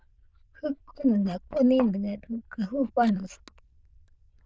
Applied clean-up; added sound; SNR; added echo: neural diffusion model UNIVERSE++.